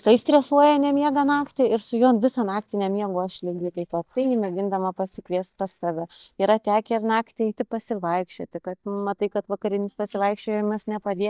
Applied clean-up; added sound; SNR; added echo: neural mask model DeepFilterNet 3.